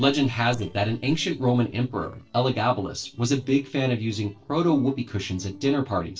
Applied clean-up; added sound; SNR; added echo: neural separator model SepFormer DNS4.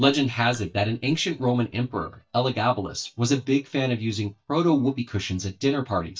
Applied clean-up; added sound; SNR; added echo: neural mask model DeepFilterNet 3.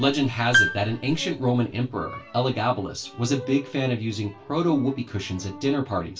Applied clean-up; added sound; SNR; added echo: none; Piano; 2 dB; reverberation time 0.2 s.